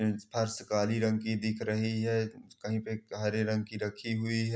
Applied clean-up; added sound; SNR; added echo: none; none; none; none.